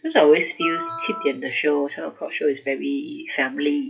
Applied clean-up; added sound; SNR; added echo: classical method WPE with log-MMSE.